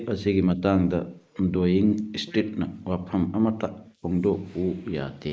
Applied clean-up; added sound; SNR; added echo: neural mask model Resemble Enhance denoiser.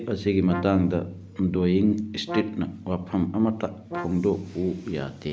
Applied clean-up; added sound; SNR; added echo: none; Brass instrument; 13 dB; none.